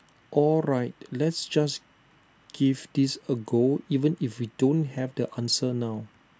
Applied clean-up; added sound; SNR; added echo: none; none; none; none.